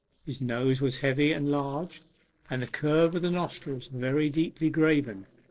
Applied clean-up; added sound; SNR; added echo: neural separator model SepFormer DNS4.